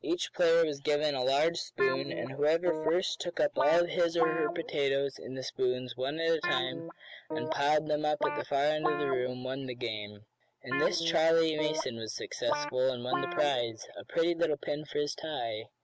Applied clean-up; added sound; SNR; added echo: none; Guitar; 7 dB; none.